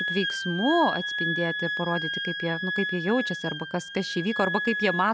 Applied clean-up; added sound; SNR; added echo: none; Wind instrument, woodwind instrument; 3 dB; none.